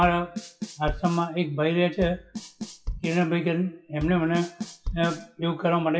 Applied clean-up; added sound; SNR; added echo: classical method WPE with log-MMSE.